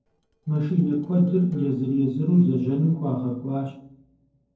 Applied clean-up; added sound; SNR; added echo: neural separator model SepFormer DNS4.